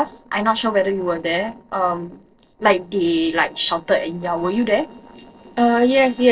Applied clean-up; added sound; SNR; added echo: neural separator model SepFormer DNS4.